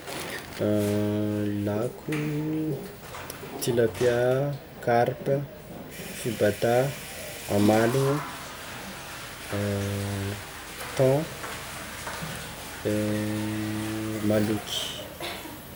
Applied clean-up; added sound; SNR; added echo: none; Toilet flush / Water; 11 dB; none.